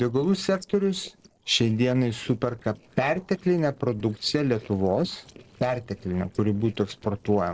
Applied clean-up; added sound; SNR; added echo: neural separator model SepFormer DNS4.